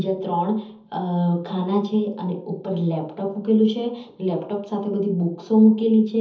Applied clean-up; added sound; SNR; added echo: none; none; none; reverberation time 0.7 s.